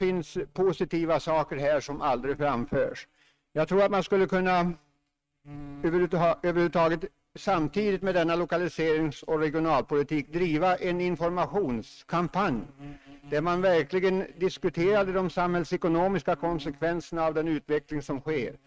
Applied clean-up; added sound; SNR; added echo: neural mask model RNNoise.